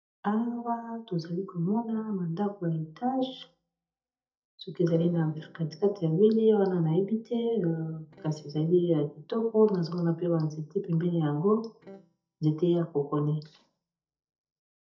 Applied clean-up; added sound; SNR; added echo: neural mask model DeepFilterNet 3.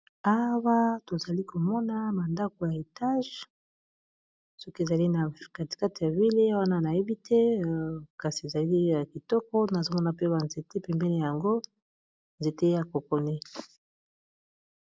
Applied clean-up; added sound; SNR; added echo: none; none; none; none.